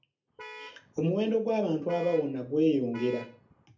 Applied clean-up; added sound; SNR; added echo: none; Vehicle horn, car horn, honking; 18 dB; reverberation time 0.3 s.